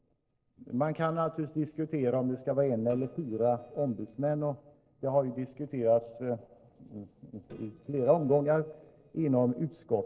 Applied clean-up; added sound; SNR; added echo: neural separator model SepFormer DNS4.